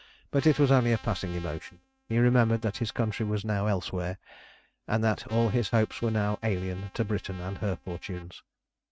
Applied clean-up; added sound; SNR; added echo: neural mask model RNNoise.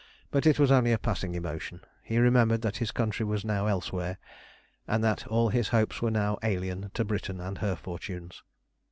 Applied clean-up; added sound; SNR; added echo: none; none; none; none.